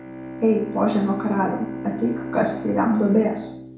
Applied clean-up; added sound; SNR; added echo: none; Bowed string instrument; 10 dB; reverberation time 0.6 s.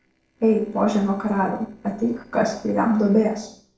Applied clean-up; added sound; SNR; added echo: neural separator model SepFormer DNS4.